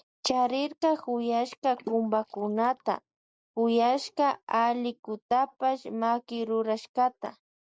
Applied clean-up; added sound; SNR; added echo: neural mask model Resemble Enhance denoiser.